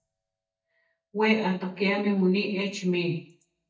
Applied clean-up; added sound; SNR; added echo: neural mask model DeepFilterNet 3.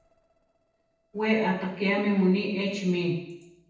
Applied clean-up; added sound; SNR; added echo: neural separator model SepFormer DNS4.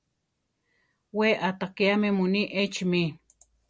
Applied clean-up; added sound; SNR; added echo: none; none; none; none.